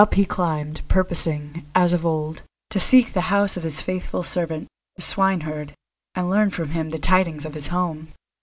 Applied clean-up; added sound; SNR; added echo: none; none; none; none.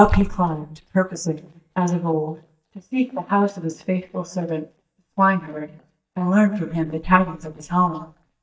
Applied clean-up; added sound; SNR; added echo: neural mask model DeepFilterNet 3.